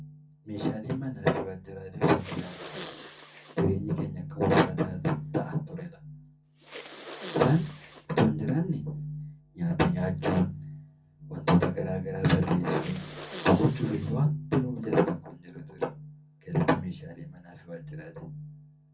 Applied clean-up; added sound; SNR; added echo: none; Respiratory sounds; 11 dB; reverberation time 0.3 s.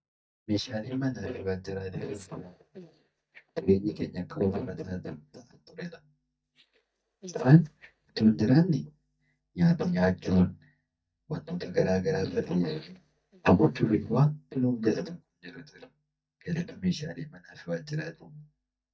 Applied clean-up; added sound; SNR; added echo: neural mask model DeepFilterNet 3.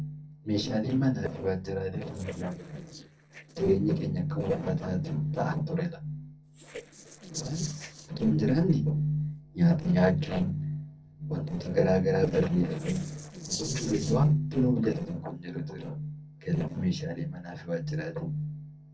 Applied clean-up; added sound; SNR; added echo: neural separator model SepFormer DNS4.